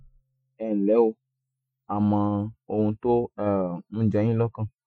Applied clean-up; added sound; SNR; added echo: classical method Wiener filter.